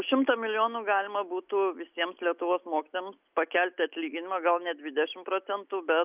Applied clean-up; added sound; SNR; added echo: none; none; none; none.